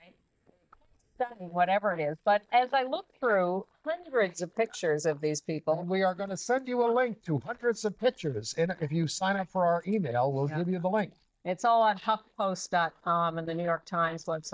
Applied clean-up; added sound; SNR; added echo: neural mask model DeepFilterNet 3.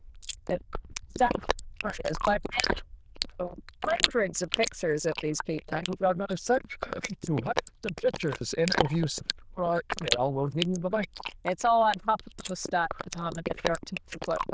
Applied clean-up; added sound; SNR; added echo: neural diffusion model UNIVERSE++.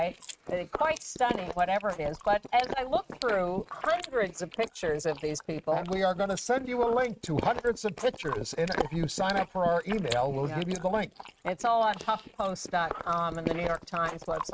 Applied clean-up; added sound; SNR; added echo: neural mask model RNNoise.